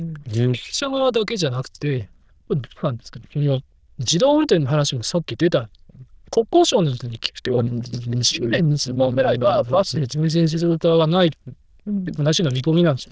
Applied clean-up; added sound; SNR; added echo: neural diffusion model UNIVERSE++.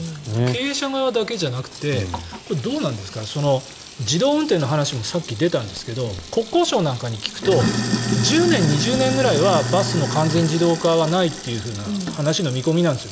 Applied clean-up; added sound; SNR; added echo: none; Sink (filling or washing); 7 dB; none.